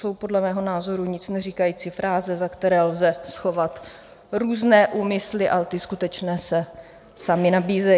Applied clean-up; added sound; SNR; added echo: none; none; none; none.